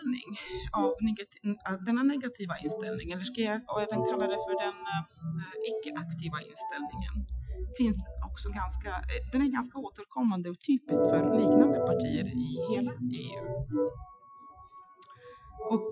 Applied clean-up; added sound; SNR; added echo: classical method Wiener filter.